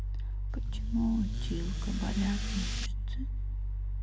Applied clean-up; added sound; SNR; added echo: none; Accelerating, revving, vroom / Car; 10 dB; reverberation time 2.4 s.